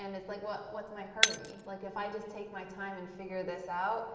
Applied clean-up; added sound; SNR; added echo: none; Shatter; -1 dB; reverberation time 2.5 s.